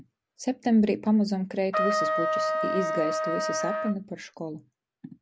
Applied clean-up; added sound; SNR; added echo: none; Trumpet; 0 dB; none.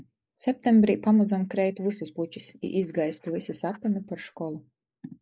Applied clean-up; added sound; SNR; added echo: neural mask model Resemble Enhance denoiser.